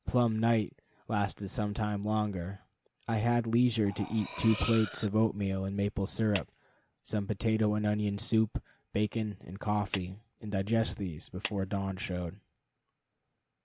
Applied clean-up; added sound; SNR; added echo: none; Clapping + Cutlery, silverware; 13 dB; none.